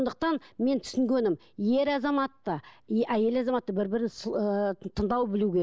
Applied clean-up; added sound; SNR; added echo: none; none; none; none.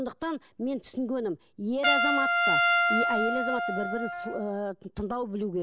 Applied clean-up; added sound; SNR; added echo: none; Trumpet; -3 dB; none.